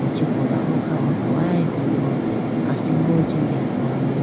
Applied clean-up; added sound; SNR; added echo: none; Fixed-wing aircraft, airplane; -3 dB; reverberation time 0.3 s.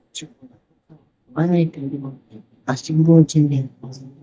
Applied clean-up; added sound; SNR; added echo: neural mask model DeepFilterNet 3.